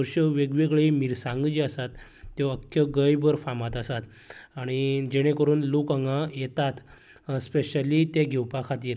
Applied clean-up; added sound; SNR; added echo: none; none; none; none.